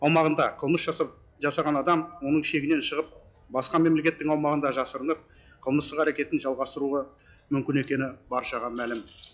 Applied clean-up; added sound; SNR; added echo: classical method log-MMSE.